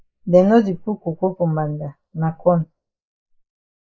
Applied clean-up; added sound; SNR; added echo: neural mask model Resemble Enhance denoiser.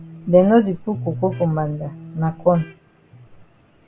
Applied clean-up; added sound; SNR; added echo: none; Electric guitar; 16 dB; none.